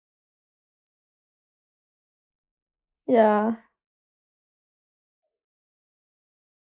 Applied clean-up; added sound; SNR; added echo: neural mask model Resemble Enhance denoiser.